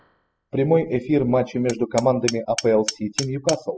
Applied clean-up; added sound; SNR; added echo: classical method spectral subtraction.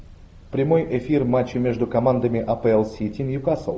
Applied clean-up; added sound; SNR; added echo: none; none; none; none.